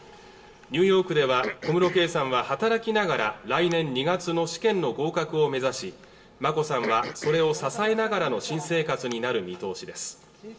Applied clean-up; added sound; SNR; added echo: none; Cough; 15 dB; reverberation time 0.7 s.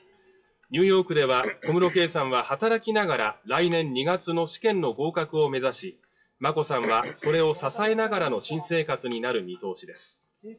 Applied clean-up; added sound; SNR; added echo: classical method WPE with log-MMSE.